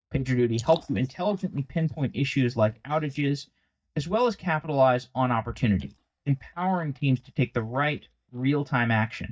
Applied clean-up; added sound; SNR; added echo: neural mask model DeepFilterNet 3.